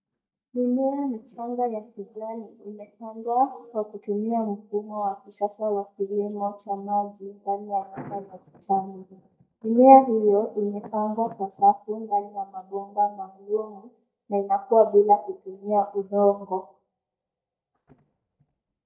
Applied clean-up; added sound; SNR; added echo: neural mask model DeepFilterNet 3.